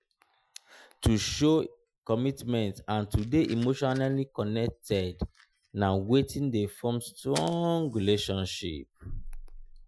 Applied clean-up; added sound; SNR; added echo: classical method Wiener filter.